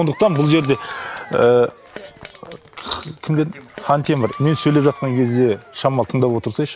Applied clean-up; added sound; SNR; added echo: none; Applause / Crowd / Cheering + Fart; 18 dB; none.